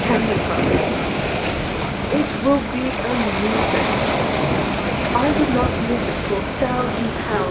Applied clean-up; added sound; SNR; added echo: none; Waves, surf; -3 dB; none.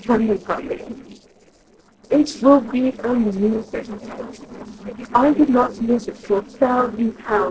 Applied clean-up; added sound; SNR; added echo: neural separator model SepFormer DNS4.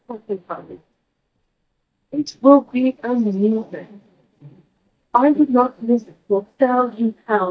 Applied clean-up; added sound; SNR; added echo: neural mask model DeepFilterNet 3.